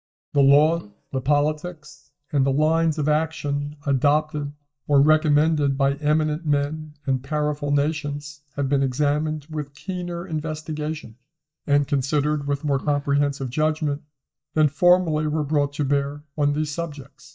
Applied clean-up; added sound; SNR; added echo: neural mask model DeepFilterNet 3.